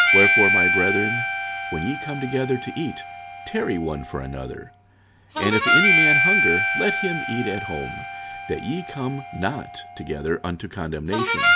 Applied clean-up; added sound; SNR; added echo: none; Harmonica; -4 dB; none.